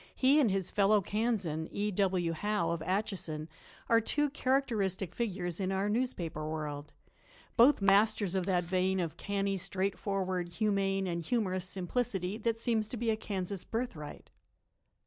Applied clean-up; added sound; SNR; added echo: none; Camera; 11 dB; none.